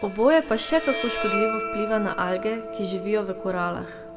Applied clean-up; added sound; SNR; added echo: none; Bowed string instrument; 7 dB; reverberation time 1.6 s.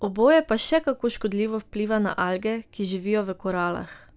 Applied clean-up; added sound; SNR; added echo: none; none; none; none.